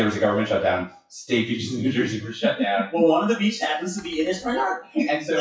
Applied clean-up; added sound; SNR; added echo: classical method WPE with log-MMSE.